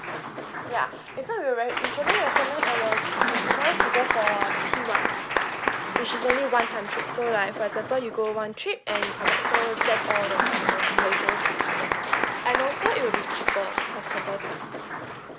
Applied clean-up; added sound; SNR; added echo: none; Applause / Crowd; -3 dB; none.